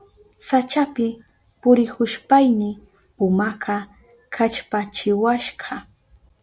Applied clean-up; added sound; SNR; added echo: none; none; none; none.